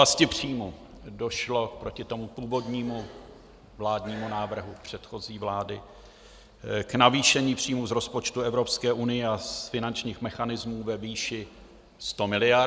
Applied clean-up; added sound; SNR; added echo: none; none; none; none.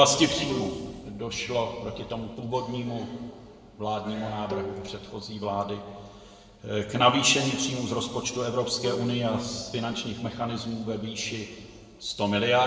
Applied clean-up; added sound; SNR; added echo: none; Bowed string instrument; 15 dB; reverberation time 1.5 s.